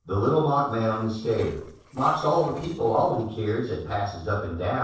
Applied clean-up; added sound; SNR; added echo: neural separator model SepFormer DNS4.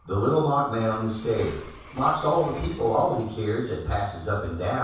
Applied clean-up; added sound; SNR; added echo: none; Train; 20 dB; reverberation time 0.7 s.